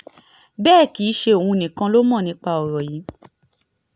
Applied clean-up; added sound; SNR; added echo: none; none; none; none.